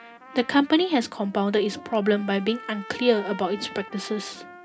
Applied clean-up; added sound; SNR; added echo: none; Trumpet; 18 dB; reverberation time 0.3 s.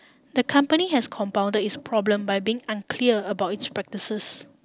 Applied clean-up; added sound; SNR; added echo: none; none; none; none.